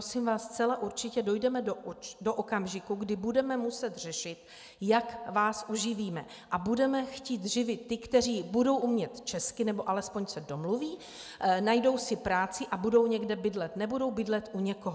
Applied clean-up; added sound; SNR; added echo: none; none; none; none.